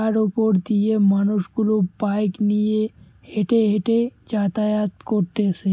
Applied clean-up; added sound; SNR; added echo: none; none; none; none.